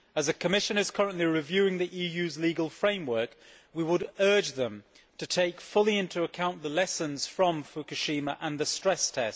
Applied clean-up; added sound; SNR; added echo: none; none; none; none.